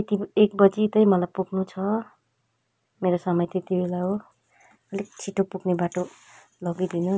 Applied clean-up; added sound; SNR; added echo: none; none; none; none.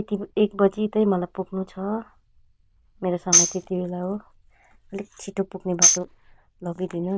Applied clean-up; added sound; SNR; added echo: neural diffusion model UNIVERSE++.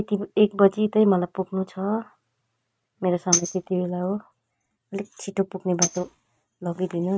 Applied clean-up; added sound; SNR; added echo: neural mask model RNNoise.